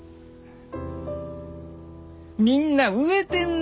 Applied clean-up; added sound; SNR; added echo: none; none; none; none.